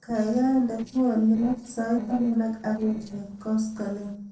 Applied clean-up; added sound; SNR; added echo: neural separator model SepFormer DNS4.